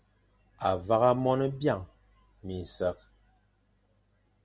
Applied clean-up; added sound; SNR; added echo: none; none; none; none.